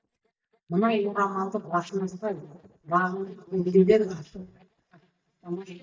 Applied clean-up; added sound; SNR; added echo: neural mask model DeepFilterNet 3.